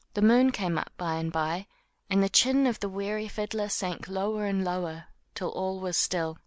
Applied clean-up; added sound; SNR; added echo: none; none; none; none.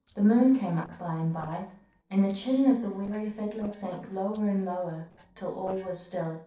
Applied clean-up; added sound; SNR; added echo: neural separator model SepFormer DNS4.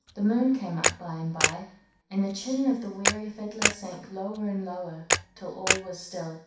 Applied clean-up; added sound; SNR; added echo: none; Camera; 0 dB; reverberation time 0.6 s.